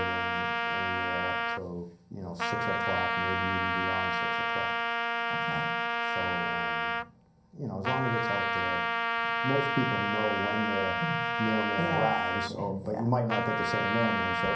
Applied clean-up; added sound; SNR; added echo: none; Trumpet; -3 dB; reverberation time 0.6 s.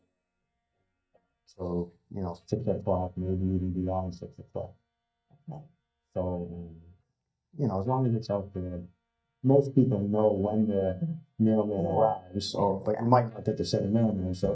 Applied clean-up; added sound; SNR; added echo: neural mask model DeepFilterNet 3.